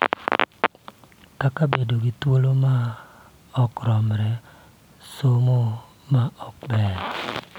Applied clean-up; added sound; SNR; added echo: none; none; none; none.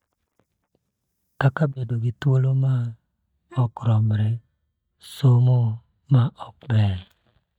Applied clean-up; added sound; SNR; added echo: neural mask model DeepFilterNet 3.